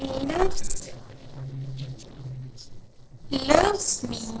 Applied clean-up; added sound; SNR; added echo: neural separator model SepFormer DNS4.